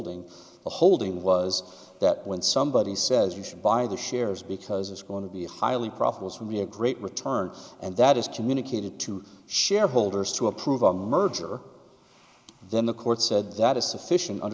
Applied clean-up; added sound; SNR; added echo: none; none; none; none.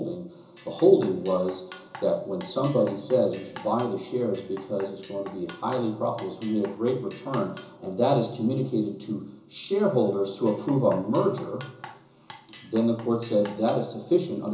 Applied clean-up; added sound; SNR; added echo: none; Drum kit; 20 dB; reverberation time 0.7 s.